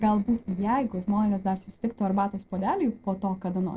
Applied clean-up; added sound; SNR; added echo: neural separator model SepFormer DNS4.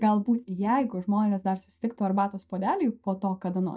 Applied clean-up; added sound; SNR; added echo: neural mask model DeepFilterNet 3.